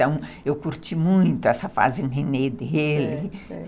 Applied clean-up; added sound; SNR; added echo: none; none; none; none.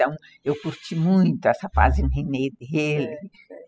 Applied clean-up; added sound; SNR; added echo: classical method spectral subtraction.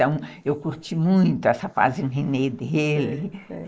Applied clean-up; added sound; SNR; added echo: neural mask model Resemble Enhance denoiser.